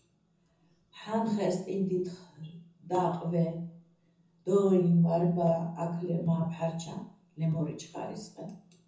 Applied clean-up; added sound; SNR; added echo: none; none; none; reverberation time 0.6 s.